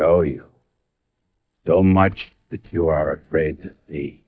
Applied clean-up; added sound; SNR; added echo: neural mask model DeepFilterNet 3.